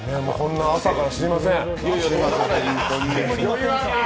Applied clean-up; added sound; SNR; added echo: none; none; none; none.